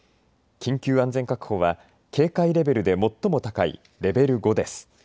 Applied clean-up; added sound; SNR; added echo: none; none; none; none.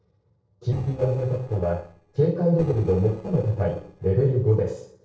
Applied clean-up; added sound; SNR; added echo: neural separator model SepFormer DNS4.